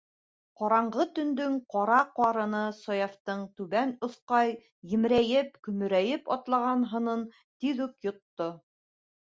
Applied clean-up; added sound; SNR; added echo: none; none; none; none.